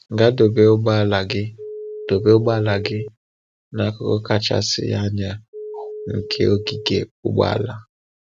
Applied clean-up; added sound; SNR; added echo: neural mask model RNNoise.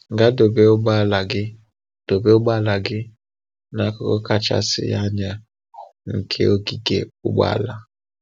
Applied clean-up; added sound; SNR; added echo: none; none; none; none.